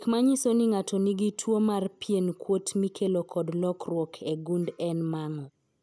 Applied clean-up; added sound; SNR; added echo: none; none; none; none.